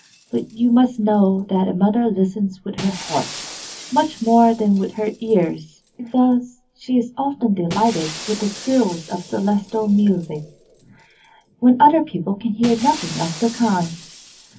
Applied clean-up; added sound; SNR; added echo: none; Shatter; 18 dB; reverberation time 0.3 s.